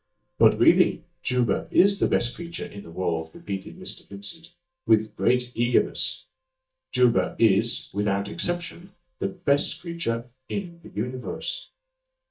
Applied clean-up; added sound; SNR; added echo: neural mask model DeepFilterNet 3.